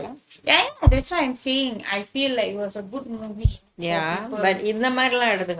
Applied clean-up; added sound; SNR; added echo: neural mask model RNNoise.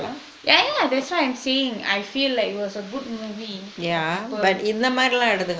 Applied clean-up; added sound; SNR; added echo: neural mask model Resemble Enhance denoiser.